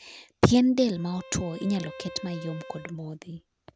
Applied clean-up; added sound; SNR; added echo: none; Bowed string instrument; 19 dB; none.